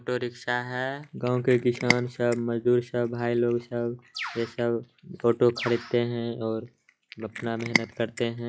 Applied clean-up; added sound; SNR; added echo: classical method log-MMSE.